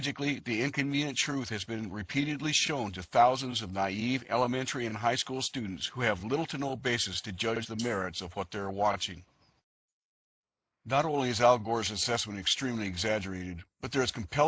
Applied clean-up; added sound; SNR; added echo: neural mask model Resemble Enhance denoiser.